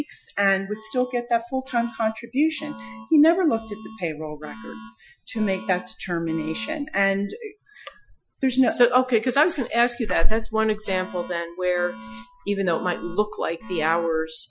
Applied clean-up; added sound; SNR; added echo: classical method Wiener filter.